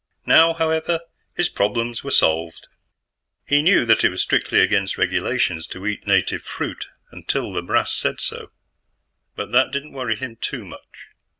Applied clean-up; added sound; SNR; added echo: none; none; none; none.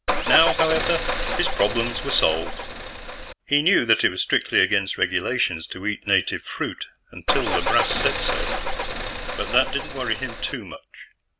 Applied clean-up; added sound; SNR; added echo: none; Car; 1 dB; none.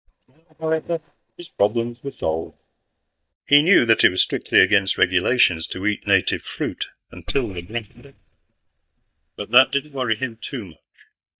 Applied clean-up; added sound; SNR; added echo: neural mask model DeepFilterNet 3.